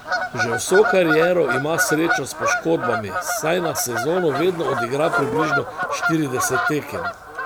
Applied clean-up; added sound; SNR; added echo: none; Bird vocalization, bird call, bird song / Fowl; 2 dB; none.